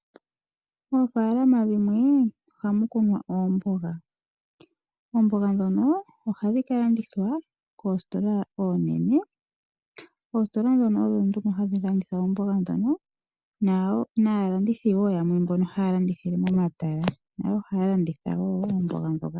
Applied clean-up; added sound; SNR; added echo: none; none; none; none.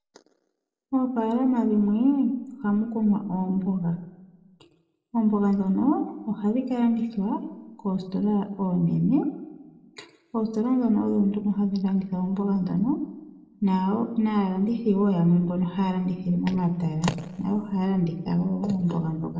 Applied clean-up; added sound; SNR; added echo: none; none; none; reverberation time 0.8 s.